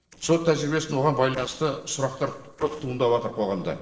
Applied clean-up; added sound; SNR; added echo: neural separator model SepFormer DNS4.